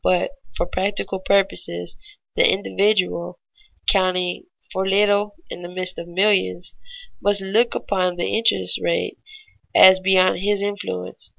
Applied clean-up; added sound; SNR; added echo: none; none; none; none.